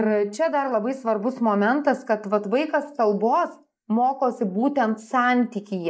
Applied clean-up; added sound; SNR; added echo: neural mask model Resemble Enhance denoiser.